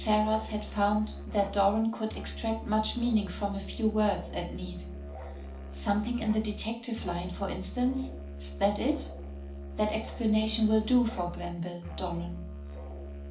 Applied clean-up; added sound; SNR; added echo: none; Musical instrument; 10 dB; reverberation time 0.4 s.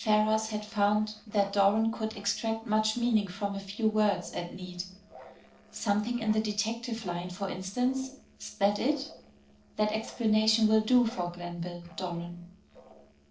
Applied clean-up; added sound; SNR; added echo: neural separator model SepFormer DNS4.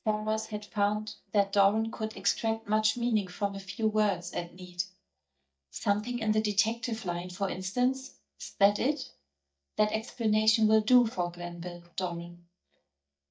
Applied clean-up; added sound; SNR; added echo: neural mask model DeepFilterNet 3.